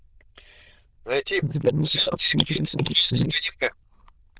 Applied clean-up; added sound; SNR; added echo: neural diffusion model UNIVERSE++.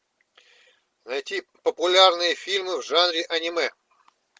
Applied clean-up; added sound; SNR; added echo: none; none; none; none.